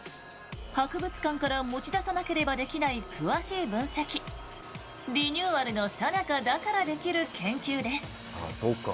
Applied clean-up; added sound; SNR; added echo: none; none; none; none.